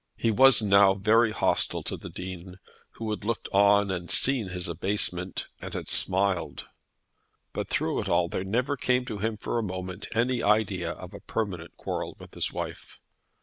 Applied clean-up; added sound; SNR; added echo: none; none; none; none.